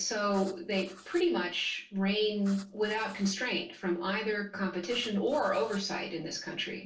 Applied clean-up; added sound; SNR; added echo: neural separator model SepFormer DNS4.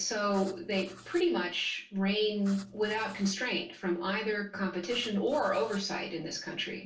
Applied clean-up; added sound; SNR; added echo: none; Writing; 19 dB; reverberation time 0.2 s.